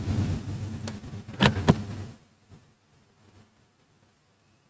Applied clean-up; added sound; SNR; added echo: neural mask model RNNoise.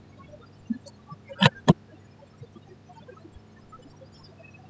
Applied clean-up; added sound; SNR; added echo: classical method spectral subtraction.